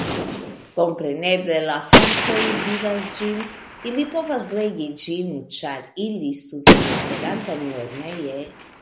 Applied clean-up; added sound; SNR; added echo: none; Gunshot, gunfire; -3 dB; none.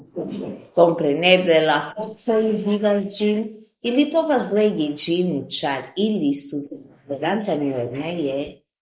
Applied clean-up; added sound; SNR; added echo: neural mask model Resemble Enhance denoiser.